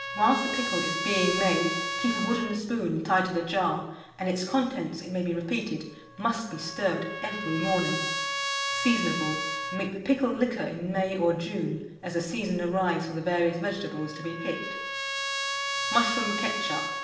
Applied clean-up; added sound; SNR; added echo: none; Trumpet; 5 dB; reverberation time 0.9 s.